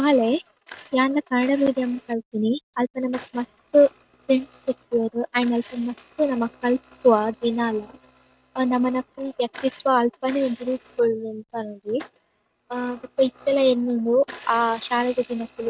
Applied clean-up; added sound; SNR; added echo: neural mask model RNNoise.